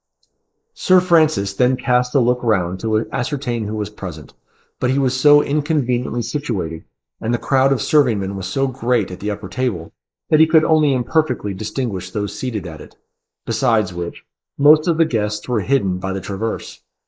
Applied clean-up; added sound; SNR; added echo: neural mask model Resemble Enhance denoiser.